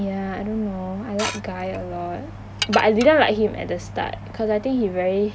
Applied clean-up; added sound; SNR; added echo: none; Dishes, pots, and pans / Glass; 10 dB; none.